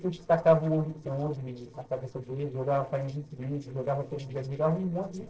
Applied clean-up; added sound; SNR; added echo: neural separator model SepFormer DNS4.